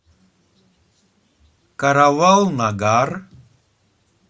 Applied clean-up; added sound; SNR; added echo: none; none; none; none.